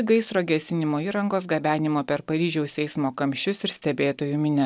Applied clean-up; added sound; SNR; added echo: none; none; none; none.